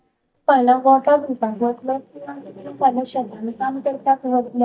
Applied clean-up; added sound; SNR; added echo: neural mask model DeepFilterNet 3.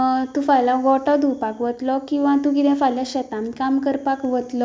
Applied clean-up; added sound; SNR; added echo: none; none; none; none.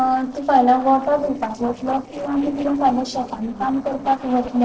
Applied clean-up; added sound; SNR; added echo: neural separator model SepFormer DNS4.